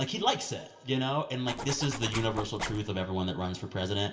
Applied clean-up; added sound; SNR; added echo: none; Zipper (clothing); 7 dB; reverberation time 0.3 s.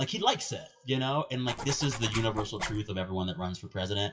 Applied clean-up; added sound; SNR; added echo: classical method WPE with log-MMSE.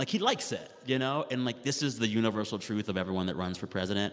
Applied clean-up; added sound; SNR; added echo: none; none; none; none.